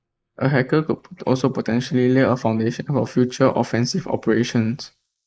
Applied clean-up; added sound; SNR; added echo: neural mask model Resemble Enhance denoiser.